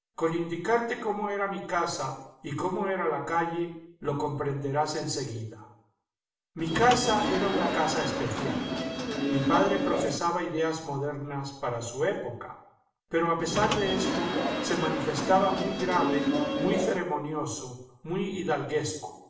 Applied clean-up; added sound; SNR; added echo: none; Subway, metro, underground / Sliding door; 0 dB; reverberation time 0.6 s.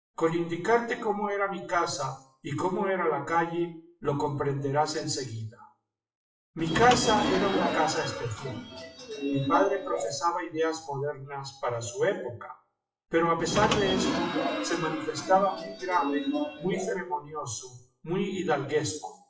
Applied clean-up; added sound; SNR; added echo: classical method WPE with log-MMSE.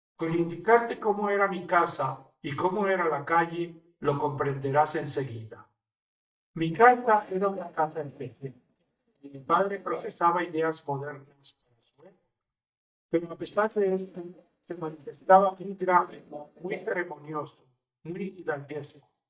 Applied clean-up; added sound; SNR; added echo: neural mask model DeepFilterNet 3.